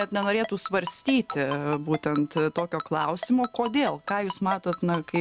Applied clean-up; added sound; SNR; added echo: none; Ringtone; 12 dB; none.